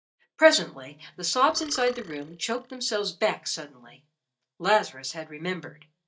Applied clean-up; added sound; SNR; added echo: neural mask model DeepFilterNet 3.